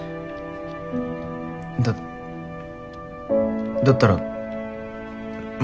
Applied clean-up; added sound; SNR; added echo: none; none; none; none.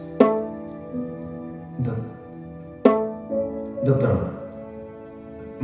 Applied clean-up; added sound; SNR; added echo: none; Bowed string instrument; -1 dB; reverberation time 1.0 s.